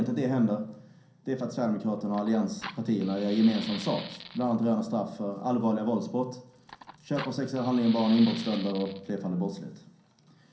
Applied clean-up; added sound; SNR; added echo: none; Fire; 17 dB; reverberation time 0.6 s.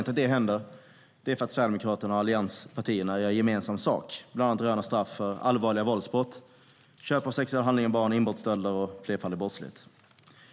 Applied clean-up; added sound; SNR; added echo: none; none; none; none.